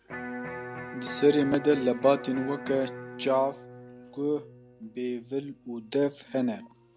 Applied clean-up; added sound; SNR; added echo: none; Electric guitar; 12 dB; none.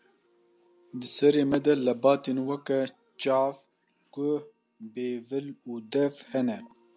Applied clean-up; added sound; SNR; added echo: none; none; none; none.